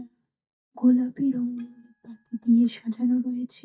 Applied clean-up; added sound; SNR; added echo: neural mask model DeepFilterNet 3.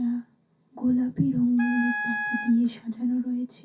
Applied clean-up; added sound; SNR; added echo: none; Wind instrument, woodwind instrument; 7 dB; reverberation time 0.3 s.